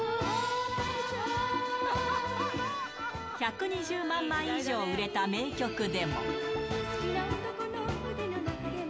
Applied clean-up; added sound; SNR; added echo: none; none; none; none.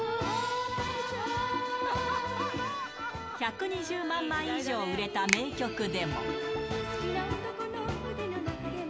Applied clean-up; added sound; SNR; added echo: none; Finger snapping; 6 dB; none.